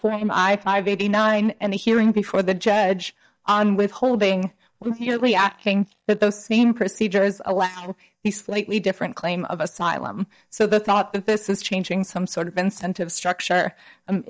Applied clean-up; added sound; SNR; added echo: neural mask model DeepFilterNet 3.